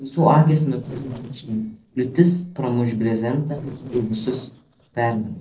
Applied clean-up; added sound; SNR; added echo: neural separator model SepFormer DNS4.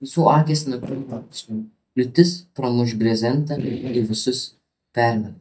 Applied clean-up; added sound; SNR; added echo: neural mask model DeepFilterNet 3.